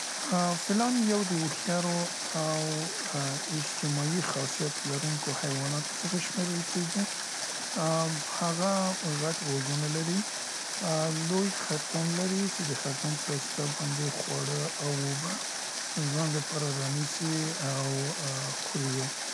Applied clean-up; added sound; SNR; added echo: none; Water; 3 dB; none.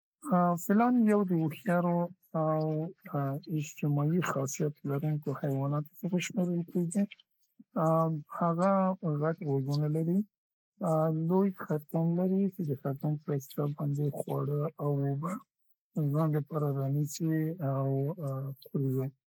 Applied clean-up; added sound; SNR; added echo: neural mask model Resemble Enhance denoiser.